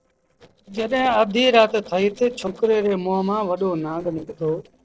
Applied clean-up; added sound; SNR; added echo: neural separator model SepFormer DNS4.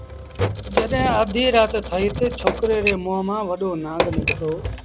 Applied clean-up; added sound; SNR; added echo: none; Typewriter + Hammer; 5 dB; none.